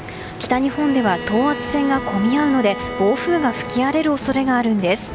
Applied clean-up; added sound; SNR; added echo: none; Bowed string instrument; 12 dB; none.